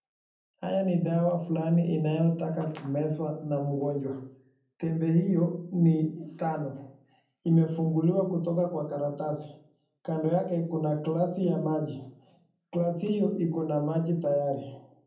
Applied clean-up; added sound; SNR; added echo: none; none; none; reverberation time 0.6 s.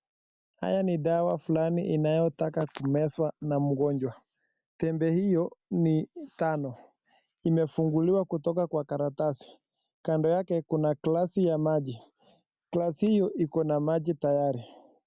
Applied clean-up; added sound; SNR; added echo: none; none; none; none.